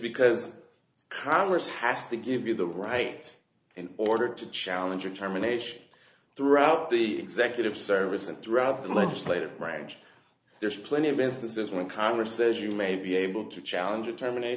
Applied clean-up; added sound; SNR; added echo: none; none; none; none.